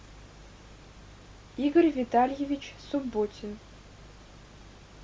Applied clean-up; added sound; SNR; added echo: none; none; none; none.